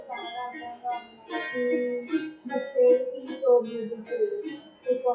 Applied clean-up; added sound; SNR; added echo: classical method WPE with log-MMSE.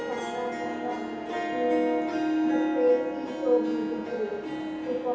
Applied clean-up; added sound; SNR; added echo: none; Harp; 0 dB; reverberation time 0.7 s.